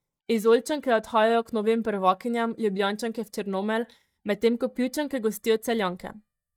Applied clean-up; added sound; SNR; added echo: neural mask model DeepFilterNet 3.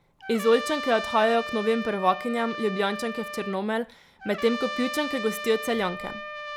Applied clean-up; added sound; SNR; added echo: none; Trumpet; 9 dB; none.